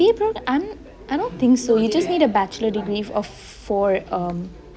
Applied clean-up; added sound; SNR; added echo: none; none; none; none.